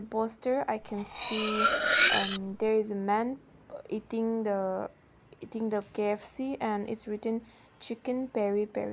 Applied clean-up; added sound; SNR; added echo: none; Cutlery, silverware; -4 dB; none.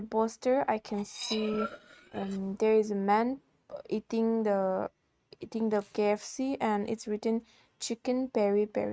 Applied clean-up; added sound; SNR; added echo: neural mask model RNNoise.